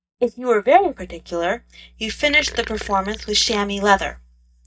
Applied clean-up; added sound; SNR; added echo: neural mask model DeepFilterNet 3.